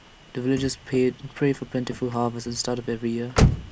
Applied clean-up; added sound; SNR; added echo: none; Slam / Car; 2 dB; none.